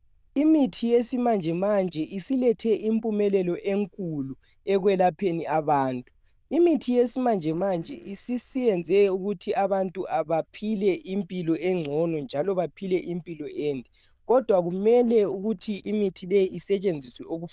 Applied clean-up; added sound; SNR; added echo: neural diffusion model UNIVERSE++.